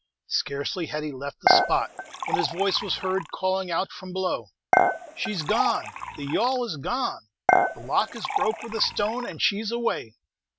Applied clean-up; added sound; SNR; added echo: none; Dishes, pots, and pans / Chink, clink; -1 dB; none.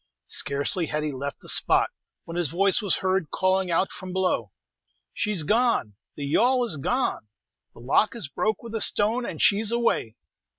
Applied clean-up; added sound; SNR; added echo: none; none; none; none.